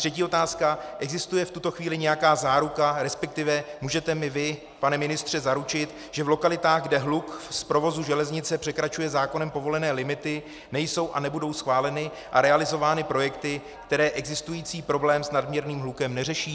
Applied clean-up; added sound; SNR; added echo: none; none; none; none.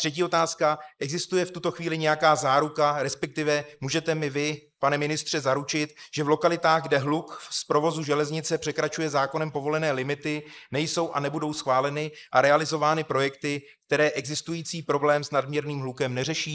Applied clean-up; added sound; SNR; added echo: neural mask model Resemble Enhance denoiser.